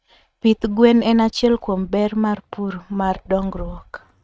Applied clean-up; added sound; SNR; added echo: neural mask model RNNoise.